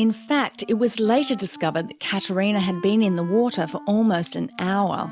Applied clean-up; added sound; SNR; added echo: none; Wind instrument, woodwind instrument; 19 dB; none.